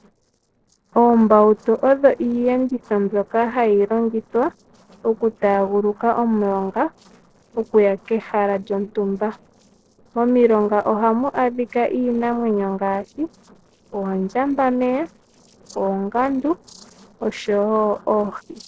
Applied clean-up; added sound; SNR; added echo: neural separator model SepFormer DNS4.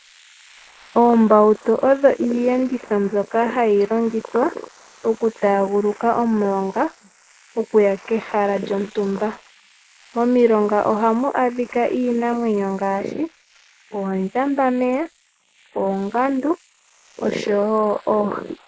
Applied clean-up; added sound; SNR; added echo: neural mask model Resemble Enhance denoiser.